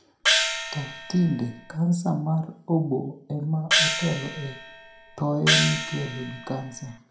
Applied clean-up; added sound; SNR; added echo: none; Gong; -1 dB; reverberation time 0.4 s.